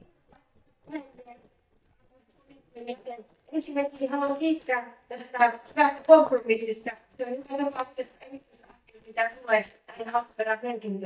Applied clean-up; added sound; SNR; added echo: neural mask model DeepFilterNet 3.